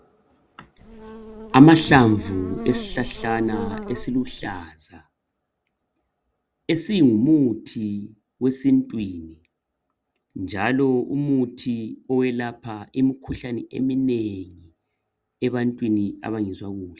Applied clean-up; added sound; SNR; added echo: none; Buzz; 11 dB; none.